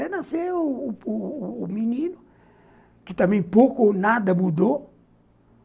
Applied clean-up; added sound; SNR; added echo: none; none; none; none.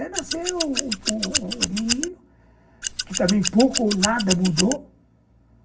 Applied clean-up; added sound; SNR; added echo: none; Scissors; 2 dB; reverberation time 0.4 s.